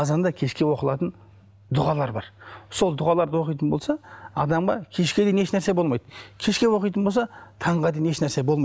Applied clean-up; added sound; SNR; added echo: none; none; none; none.